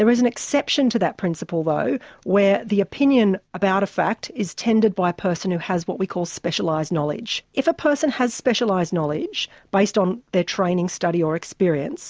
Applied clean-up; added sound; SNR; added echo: none; none; none; none.